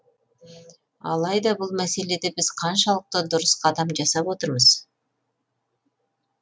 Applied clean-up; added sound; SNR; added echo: none; none; none; none.